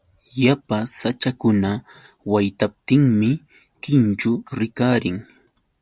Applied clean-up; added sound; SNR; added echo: none; none; none; none.